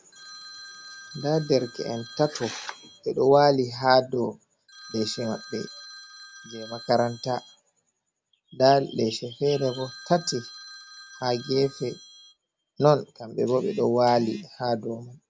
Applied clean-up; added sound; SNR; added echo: none; Telephone; 18 dB; none.